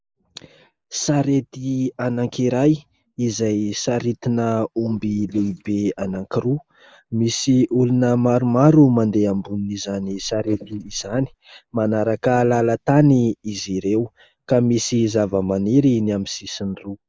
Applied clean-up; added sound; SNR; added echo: neural mask model Resemble Enhance denoiser.